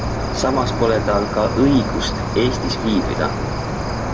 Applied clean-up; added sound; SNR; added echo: none; Cricket; 1 dB; none.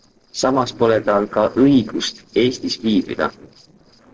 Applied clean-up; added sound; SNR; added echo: neural separator model SepFormer DNS4.